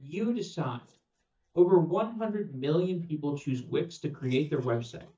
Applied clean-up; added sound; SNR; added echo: neural mask model DeepFilterNet 3.